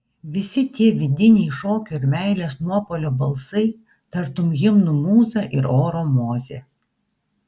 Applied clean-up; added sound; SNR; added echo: none; none; none; none.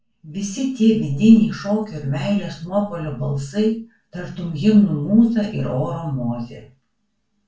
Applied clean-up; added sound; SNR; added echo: none; none; none; reverberation time 0.3 s.